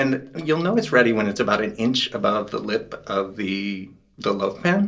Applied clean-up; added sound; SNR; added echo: none; none; none; reverberation time 0.2 s.